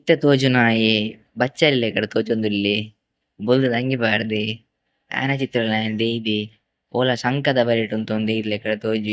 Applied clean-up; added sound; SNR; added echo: neural mask model DeepFilterNet 3.